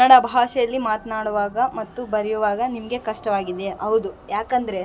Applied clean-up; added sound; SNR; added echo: none; none; none; none.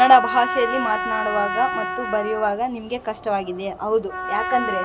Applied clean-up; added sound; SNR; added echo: none; Trumpet; 6 dB; none.